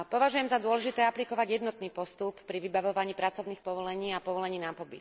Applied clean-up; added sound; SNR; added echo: none; none; none; none.